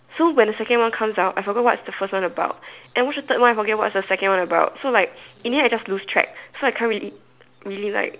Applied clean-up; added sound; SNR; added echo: none; none; none; none.